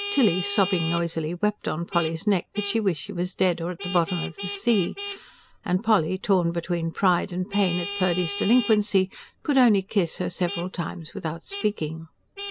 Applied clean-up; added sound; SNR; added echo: none; Vehicle horn, car horn, honking; 12 dB; none.